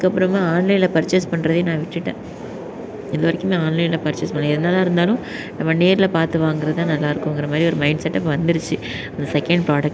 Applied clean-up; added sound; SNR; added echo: none; none; none; none.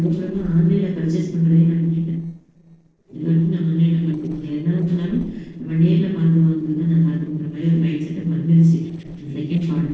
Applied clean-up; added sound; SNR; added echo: neural separator model SepFormer DNS4.